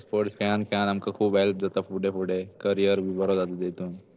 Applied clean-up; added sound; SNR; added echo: neural separator model SepFormer DNS4.